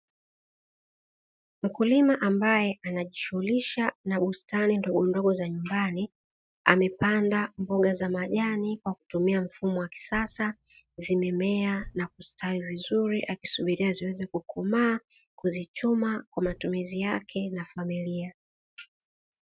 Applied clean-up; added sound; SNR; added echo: neural mask model RNNoise.